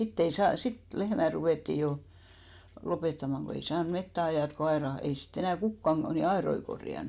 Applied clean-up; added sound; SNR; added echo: none; none; none; none.